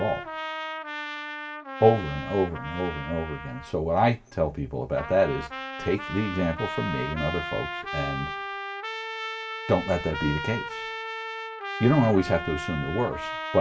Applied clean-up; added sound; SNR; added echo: none; Trumpet; 7 dB; reverberation time 0.2 s.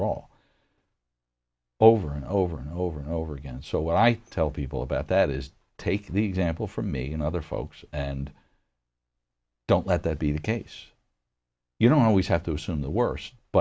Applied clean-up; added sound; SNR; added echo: none; none; none; none.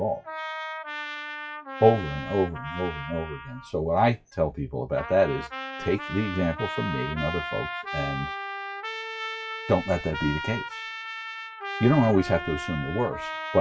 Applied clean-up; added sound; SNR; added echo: classical method WPE with log-MMSE.